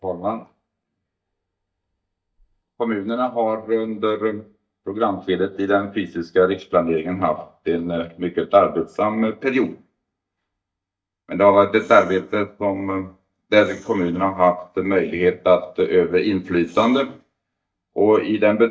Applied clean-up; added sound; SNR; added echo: neural mask model DeepFilterNet 3.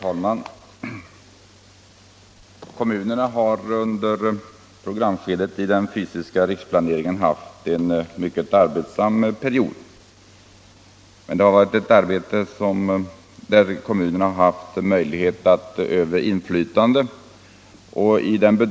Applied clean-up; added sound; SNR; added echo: none; none; none; none.